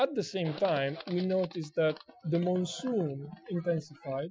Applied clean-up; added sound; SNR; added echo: classical method Wiener filter.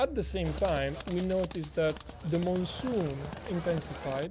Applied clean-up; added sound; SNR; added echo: none; Livestock, farm animals, working animals; 12 dB; none.